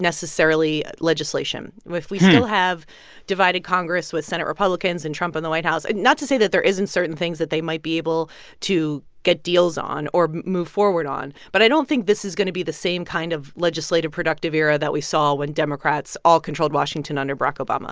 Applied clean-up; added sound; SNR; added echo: none; none; none; none.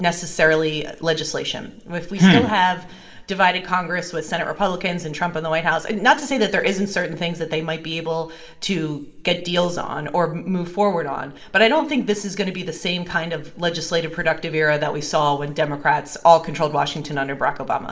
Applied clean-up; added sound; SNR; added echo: none; none; none; reverberation time 0.6 s.